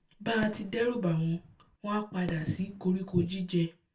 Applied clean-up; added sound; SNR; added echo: none; Fireworks; 17 dB; reverberation time 0.2 s.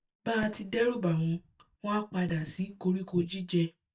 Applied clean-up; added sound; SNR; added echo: neural mask model DeepFilterNet 3.